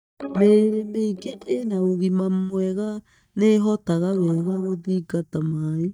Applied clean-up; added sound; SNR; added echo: neural mask model DeepFilterNet 3.